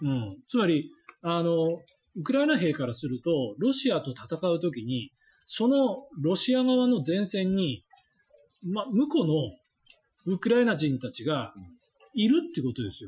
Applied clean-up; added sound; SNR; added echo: classical method Wiener filter.